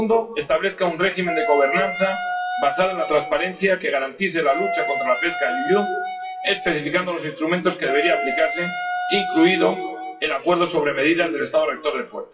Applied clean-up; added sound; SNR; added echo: classical method WPE with log-MMSE.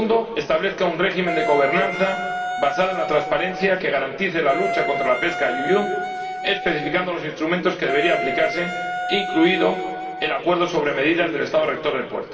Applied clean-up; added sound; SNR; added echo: none; Wind instrument, woodwind instrument; 6 dB; reverberation time 2.2 s.